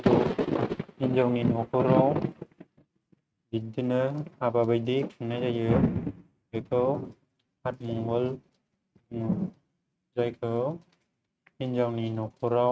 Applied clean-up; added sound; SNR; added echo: neural mask model RNNoise.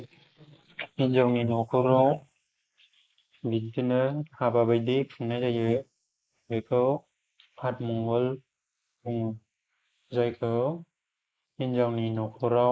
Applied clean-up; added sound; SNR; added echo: neural mask model Resemble Enhance denoiser.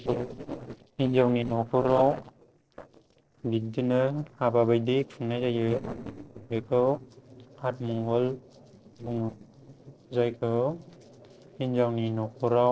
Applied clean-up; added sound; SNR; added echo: neural separator model SepFormer DNS4.